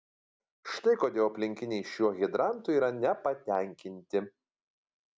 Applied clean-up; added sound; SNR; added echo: none; none; none; none.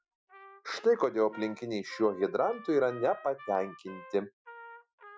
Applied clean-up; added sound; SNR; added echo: classical method Wiener filter.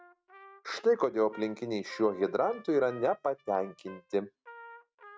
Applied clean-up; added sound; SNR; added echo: neural mask model RNNoise.